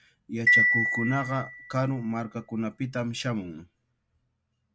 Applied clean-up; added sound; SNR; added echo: none; Marimba, xylophone; -2 dB; none.